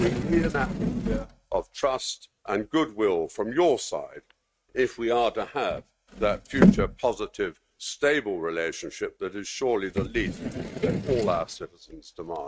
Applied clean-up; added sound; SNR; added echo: neural mask model RNNoise.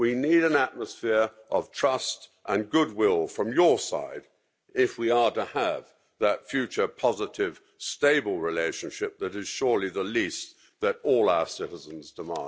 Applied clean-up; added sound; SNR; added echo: none; none; none; none.